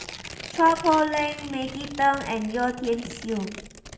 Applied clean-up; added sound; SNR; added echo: none; Tearing; 14 dB; reverberation time 0.8 s.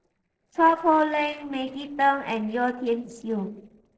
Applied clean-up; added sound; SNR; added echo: neural separator model SepFormer DNS4.